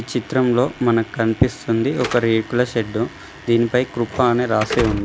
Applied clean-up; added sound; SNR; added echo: none; Slam / Alarm; 13 dB; none.